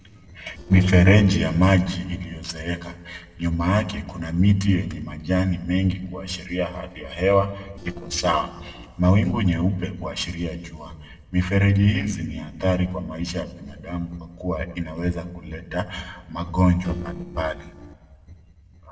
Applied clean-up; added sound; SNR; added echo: neural separator model SepFormer DNS4.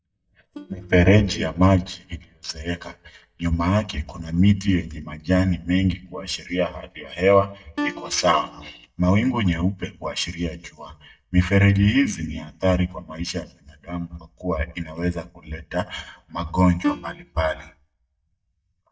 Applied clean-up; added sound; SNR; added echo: neural mask model DeepFilterNet 3.